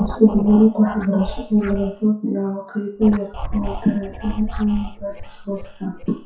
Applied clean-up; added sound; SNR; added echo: classical method WPE with log-MMSE.